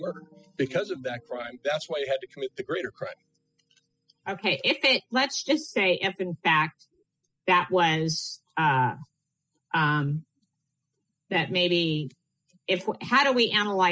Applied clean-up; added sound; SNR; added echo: classical method spectral subtraction.